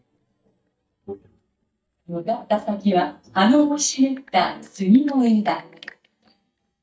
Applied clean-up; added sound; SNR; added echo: neural mask model DeepFilterNet 3.